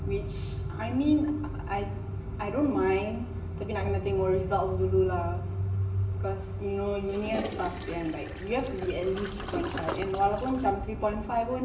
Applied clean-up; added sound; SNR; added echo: none; Toilet flush; 10 dB; reverberation time 1.0 s.